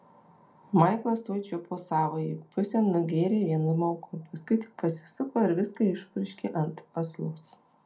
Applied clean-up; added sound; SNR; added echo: none; none; none; reverberation time 0.2 s.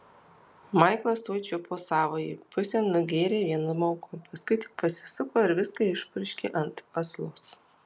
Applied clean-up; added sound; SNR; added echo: none; none; none; none.